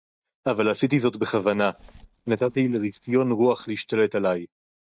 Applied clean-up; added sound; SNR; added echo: neural mask model DeepFilterNet 3.